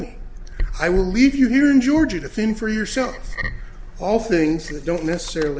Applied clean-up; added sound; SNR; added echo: none; Bass drum; 17 dB; none.